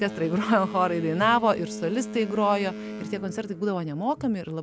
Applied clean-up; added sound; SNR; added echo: none; Boat, Water vehicle; 11 dB; none.